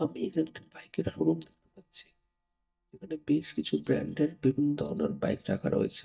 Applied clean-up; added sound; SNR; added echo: neural mask model DeepFilterNet 3.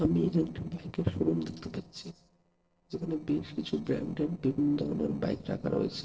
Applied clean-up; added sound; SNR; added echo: neural separator model SepFormer DNS4.